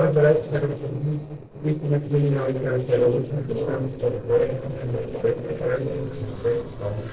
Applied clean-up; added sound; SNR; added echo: neural separator model SepFormer DNS4.